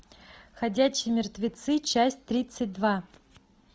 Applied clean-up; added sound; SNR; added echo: none; none; none; none.